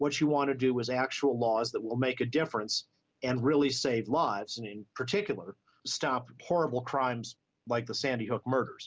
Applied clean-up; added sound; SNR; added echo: none; none; none; none.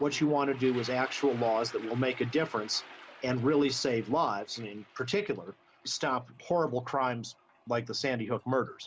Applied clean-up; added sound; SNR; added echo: none; Toilet flush; 19 dB; none.